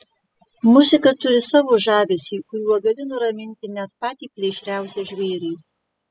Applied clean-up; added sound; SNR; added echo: classical method spectral subtraction.